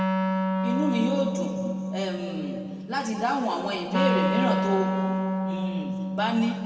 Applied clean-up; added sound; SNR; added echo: none; Wind instrument, woodwind instrument; -1 dB; reverberation time 2.1 s.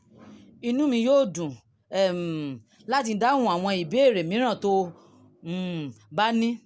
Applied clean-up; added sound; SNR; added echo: none; none; none; none.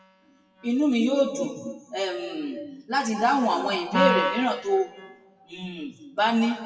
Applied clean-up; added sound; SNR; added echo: classical method WPE with log-MMSE.